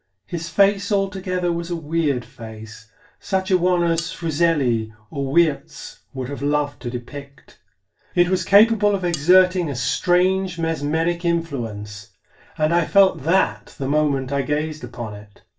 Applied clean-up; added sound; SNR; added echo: none; Cutlery, silverware; 14 dB; reverberation time 0.2 s.